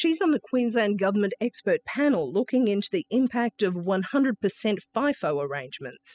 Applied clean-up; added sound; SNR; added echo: classical method spectral subtraction.